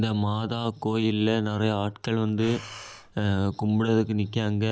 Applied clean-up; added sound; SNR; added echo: none; Breathing; 19 dB; none.